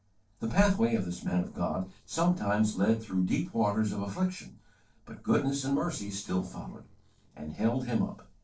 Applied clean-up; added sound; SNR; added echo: neural separator model SepFormer DNS4.